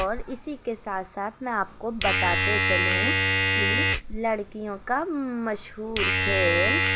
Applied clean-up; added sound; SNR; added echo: none; Domestic sounds, home sounds; -3 dB; none.